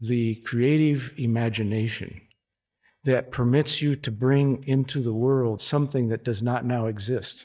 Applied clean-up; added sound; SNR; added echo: neural mask model DeepFilterNet 3.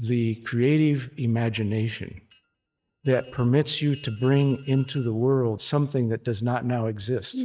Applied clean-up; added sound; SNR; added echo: neural mask model RNNoise.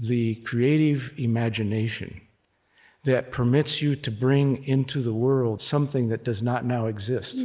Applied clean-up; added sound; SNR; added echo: none; none; none; none.